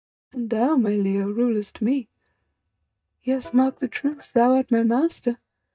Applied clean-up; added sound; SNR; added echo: neural mask model DeepFilterNet 3.